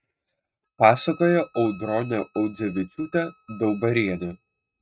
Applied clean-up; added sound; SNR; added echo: neural mask model RNNoise.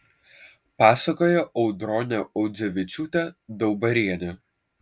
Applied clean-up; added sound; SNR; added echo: none; none; none; none.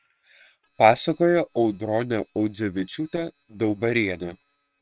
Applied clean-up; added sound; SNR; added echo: neural separator model SepFormer WHAM!.